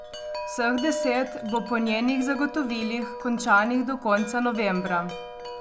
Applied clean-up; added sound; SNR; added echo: none; Wind chime; 10 dB; none.